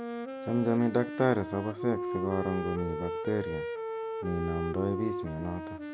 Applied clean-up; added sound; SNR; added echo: none; Wind instrument, woodwind instrument; 4 dB; none.